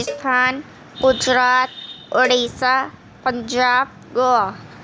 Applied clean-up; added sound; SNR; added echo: none; Cowbell; 18 dB; none.